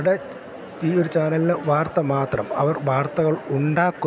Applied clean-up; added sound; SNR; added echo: none; none; none; none.